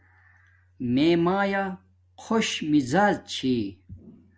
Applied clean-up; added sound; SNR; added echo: none; none; none; none.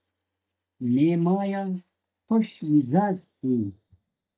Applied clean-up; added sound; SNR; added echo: neural mask model DeepFilterNet 3.